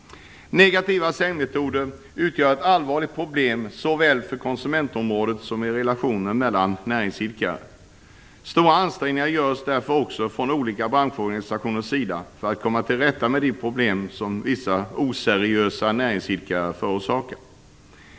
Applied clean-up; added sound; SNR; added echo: none; none; none; none.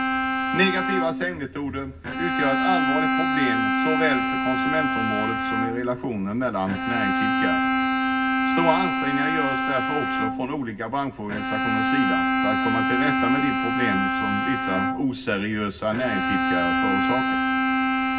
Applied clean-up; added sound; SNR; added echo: none; Bowed string instrument; -4 dB; reverberation time 0.4 s.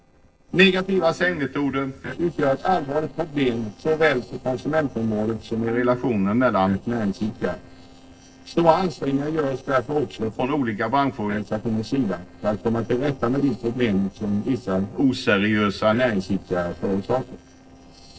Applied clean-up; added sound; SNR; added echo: neural separator model SepFormer DNS4.